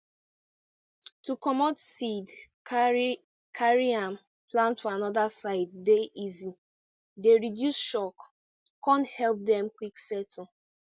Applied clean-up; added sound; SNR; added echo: none; none; none; none.